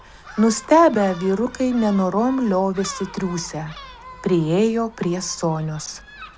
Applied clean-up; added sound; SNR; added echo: none; Gull, seagull; 19 dB; none.